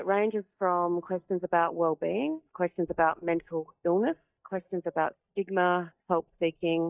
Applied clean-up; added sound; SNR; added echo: neural mask model DeepFilterNet 3.